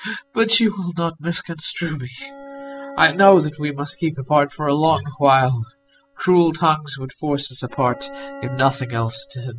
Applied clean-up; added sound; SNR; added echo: classical method spectral subtraction.